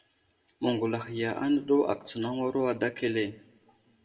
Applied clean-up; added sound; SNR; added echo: none; none; none; reverberation time 0.5 s.